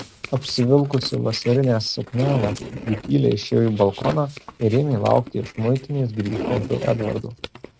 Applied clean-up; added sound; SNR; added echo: neural mask model RNNoise.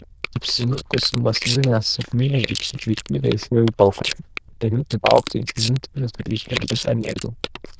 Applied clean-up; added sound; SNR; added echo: neural diffusion model UNIVERSE++.